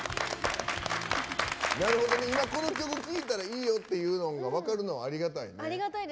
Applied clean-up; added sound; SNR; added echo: none; none; none; none.